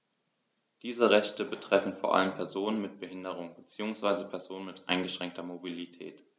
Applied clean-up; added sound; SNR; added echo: none; none; none; none.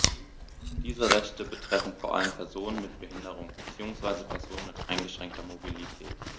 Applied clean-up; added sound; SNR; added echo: none; Chewing, mastication; 0 dB; none.